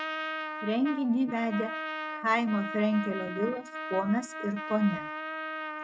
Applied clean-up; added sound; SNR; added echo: neural mask model RNNoise.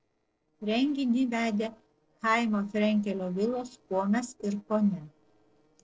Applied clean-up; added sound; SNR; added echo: neural separator model SepFormer DNS4.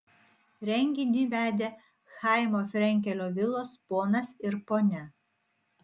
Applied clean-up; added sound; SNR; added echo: none; none; none; none.